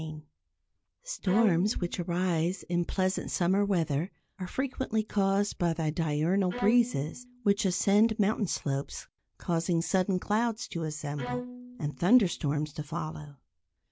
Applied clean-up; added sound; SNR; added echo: none; Bowed string instrument; 13 dB; none.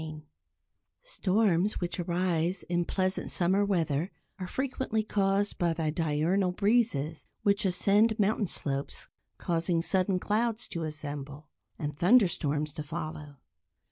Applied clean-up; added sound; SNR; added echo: none; none; none; none.